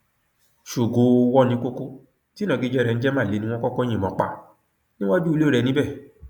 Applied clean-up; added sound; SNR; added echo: none; none; none; none.